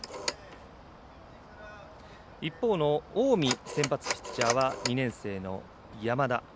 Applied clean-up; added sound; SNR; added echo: none; Telephone; 9 dB; none.